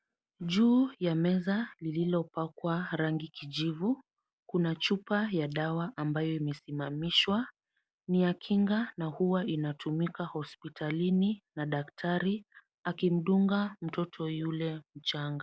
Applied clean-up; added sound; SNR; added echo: none; none; none; none.